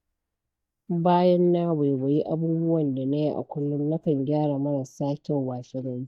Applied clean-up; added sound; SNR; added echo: neural mask model DeepFilterNet 3.